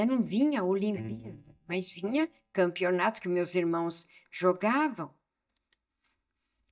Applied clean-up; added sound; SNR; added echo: neural mask model DeepFilterNet 3.